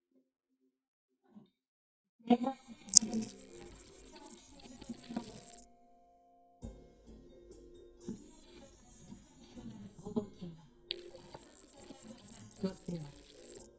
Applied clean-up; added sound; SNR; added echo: neural mask model DeepFilterNet 3.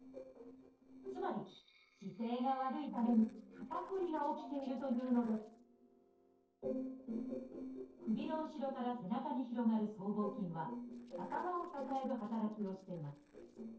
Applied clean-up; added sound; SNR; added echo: neural separator model SepFormer DNS4.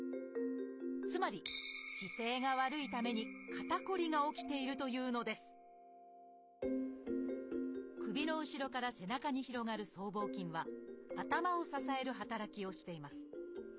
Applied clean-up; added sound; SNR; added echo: none; none; none; none.